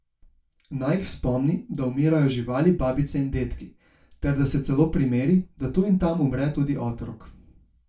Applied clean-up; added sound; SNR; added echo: none; none; none; reverberation time 0.2 s.